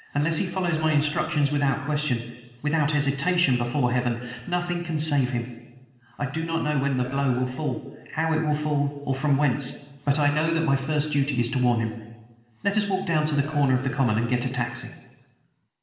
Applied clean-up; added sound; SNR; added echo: none; Burping, eructation; 17 dB; reverberation time 1.1 s.